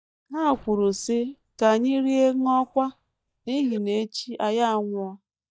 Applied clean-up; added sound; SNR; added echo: neural mask model DeepFilterNet 3.